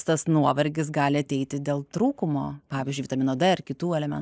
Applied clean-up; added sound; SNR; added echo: neural mask model Resemble Enhance denoiser.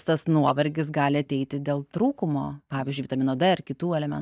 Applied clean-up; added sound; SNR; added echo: neural mask model DeepFilterNet 3.